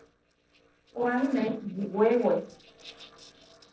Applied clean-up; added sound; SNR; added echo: neural separator model SepFormer DNS4.